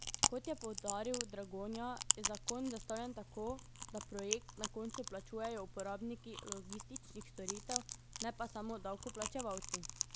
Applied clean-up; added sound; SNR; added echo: none; Chewing, mastication; -4 dB; none.